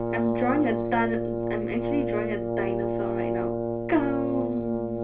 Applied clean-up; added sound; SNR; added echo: none; Brass instrument; -1 dB; reverberation time 0.4 s.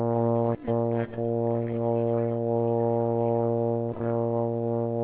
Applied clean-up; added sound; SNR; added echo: neural separator model SepFormer WHAMR!.